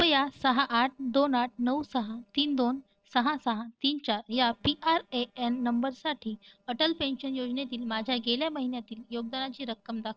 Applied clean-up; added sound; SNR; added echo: neural separator model SepFormer DNS4.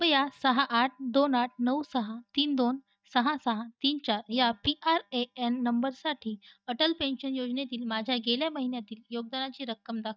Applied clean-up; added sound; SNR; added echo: neural mask model DeepFilterNet 3.